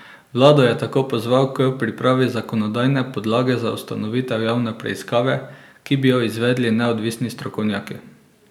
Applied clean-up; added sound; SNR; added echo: none; none; none; none.